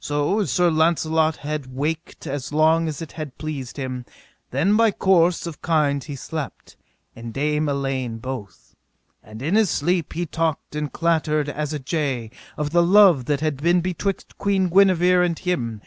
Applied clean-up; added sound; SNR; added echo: none; none; none; none.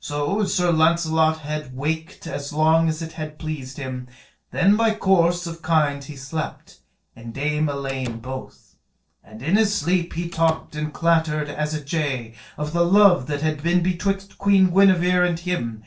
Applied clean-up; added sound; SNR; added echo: neural separator model SepFormer DNS4.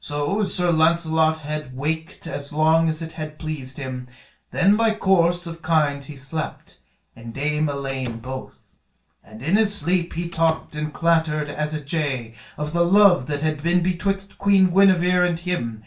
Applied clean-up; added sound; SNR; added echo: none; Slam; 19 dB; reverberation time 0.3 s.